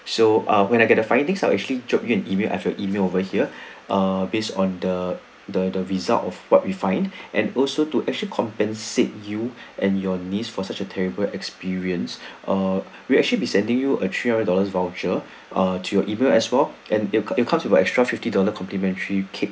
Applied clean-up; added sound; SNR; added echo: none; none; none; none.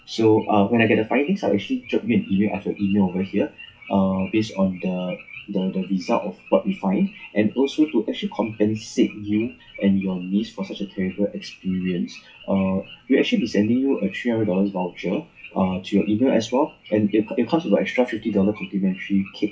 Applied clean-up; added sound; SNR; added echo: classical method WPE with log-MMSE.